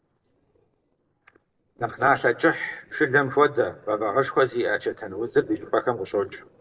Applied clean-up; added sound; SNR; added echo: neural separator model SepFormer DNS4.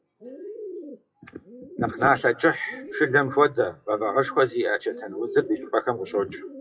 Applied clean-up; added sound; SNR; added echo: classical method WPE with log-MMSE.